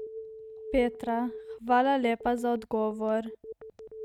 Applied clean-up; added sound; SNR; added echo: neural mask model RNNoise.